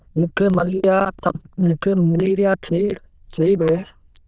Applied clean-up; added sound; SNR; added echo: neural diffusion model UNIVERSE++.